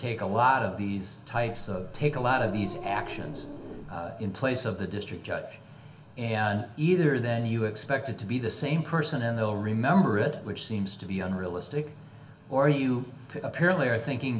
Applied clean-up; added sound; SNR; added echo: none; Growling; 11 dB; reverberation time 0.6 s.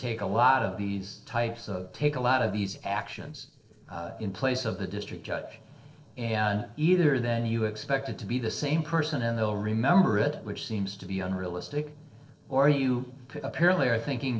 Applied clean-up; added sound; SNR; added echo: neural separator model SepFormer DNS4.